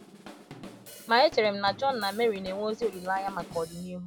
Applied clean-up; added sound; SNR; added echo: none; Drum kit; 17 dB; none.